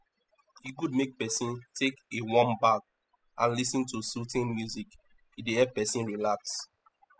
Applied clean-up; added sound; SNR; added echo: classical method spectral subtraction.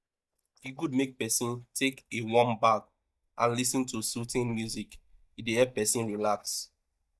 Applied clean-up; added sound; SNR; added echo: neural mask model DeepFilterNet 3.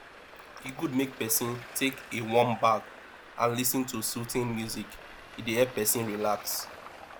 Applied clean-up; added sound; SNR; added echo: none; Traffic noise, roadway noise; 16 dB; none.